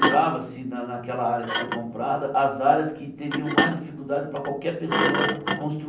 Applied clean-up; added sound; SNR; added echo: none; Thump, thud; 2 dB; reverberation time 0.6 s.